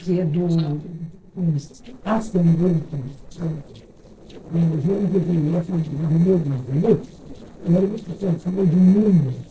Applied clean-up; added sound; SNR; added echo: neural separator model SepFormer DNS4.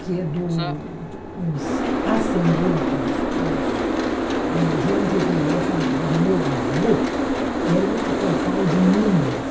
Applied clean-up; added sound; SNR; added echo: none; Boat, Water vehicle; -1 dB; reverberation time 0.3 s.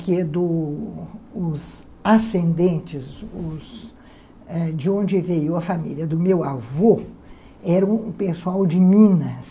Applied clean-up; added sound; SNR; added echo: none; none; none; none.